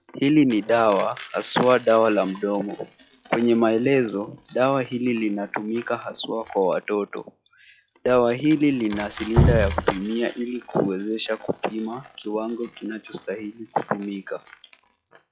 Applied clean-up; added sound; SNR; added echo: classical method log-MMSE.